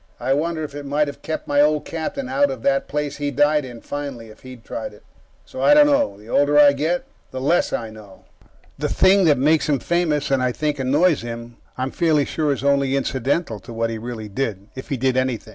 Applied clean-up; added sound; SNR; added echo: none; none; none; none.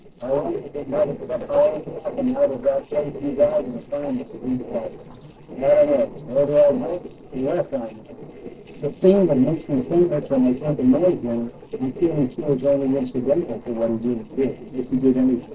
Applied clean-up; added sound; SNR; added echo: neural separator model SepFormer DNS4.